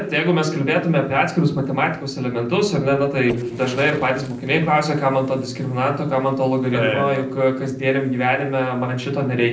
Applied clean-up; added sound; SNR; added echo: neural separator model SepFormer DNS4.